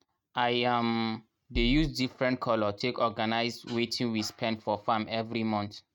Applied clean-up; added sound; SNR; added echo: neural mask model RNNoise.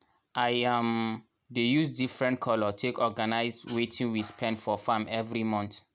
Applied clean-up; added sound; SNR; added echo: none; none; none; none.